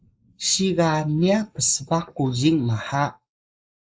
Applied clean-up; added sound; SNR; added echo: neural mask model Resemble Enhance denoiser.